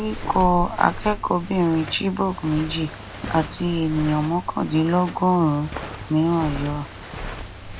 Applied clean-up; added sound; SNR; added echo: none; Walk, footsteps; 10 dB; none.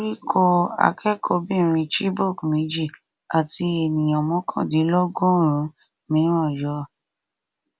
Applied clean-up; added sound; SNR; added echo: none; none; none; none.